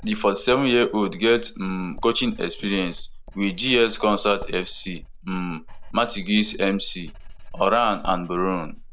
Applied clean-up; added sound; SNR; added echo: none; Writing; 13 dB; none.